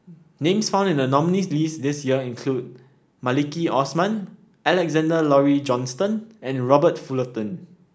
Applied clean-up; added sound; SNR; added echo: none; none; none; none.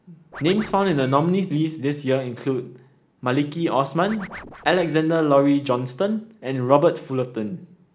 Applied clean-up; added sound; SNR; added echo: none; Scratching (performance technique); 19 dB; none.